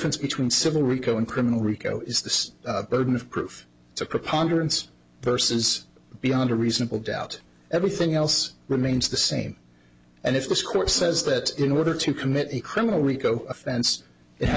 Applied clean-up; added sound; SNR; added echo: none; Snare drum; 20 dB; none.